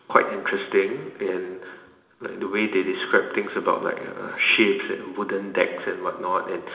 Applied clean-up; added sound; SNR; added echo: none; none; none; reverberation time 0.8 s.